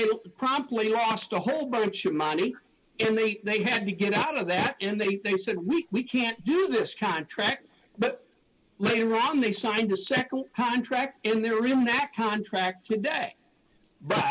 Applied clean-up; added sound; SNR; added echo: none; none; none; none.